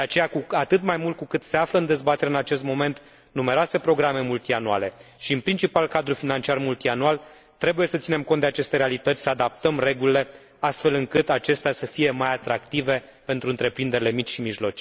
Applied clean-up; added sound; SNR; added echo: none; none; none; none.